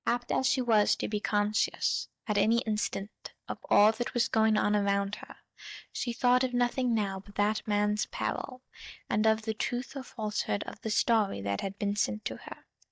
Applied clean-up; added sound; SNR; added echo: neural mask model DeepFilterNet 3.